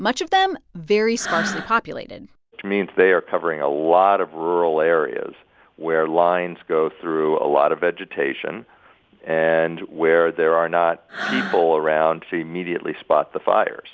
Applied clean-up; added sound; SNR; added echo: none; Breathing; 11 dB; none.